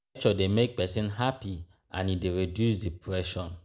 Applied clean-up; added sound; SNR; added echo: none; none; none; none.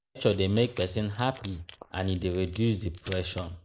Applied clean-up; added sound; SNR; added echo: neural mask model Resemble Enhance denoiser.